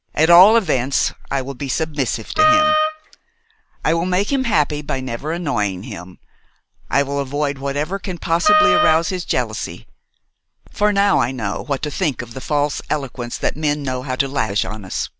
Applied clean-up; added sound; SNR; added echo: none; Wind instrument, woodwind instrument; -1 dB; none.